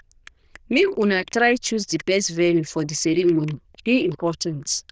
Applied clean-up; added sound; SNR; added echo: neural diffusion model UNIVERSE++.